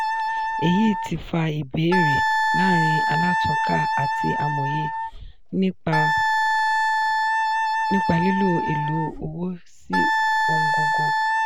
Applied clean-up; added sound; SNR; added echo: none; Wind instrument, woodwind instrument; -3 dB; none.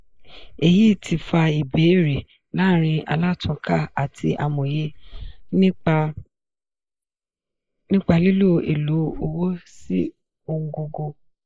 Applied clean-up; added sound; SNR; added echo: neural mask model Resemble Enhance denoiser.